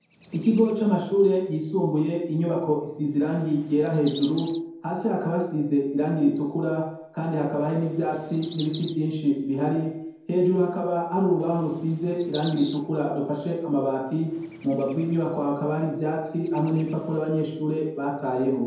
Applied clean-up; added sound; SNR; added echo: none; Chirp, tweet; 14 dB; reverberation time 0.9 s.